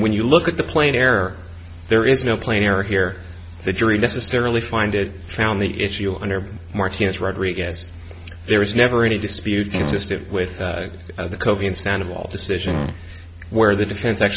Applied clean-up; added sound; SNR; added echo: none; Fart; 5 dB; none.